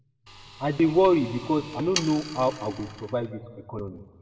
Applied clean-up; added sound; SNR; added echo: none; Sawing; 14 dB; reverberation time 1.1 s.